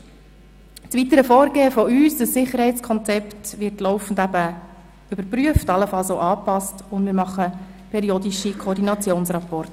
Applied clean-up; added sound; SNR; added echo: none; none; none; none.